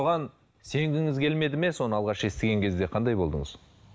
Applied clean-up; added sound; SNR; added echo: none; none; none; none.